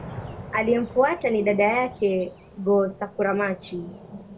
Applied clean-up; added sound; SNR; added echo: none; Fireworks; 17 dB; reverberation time 0.2 s.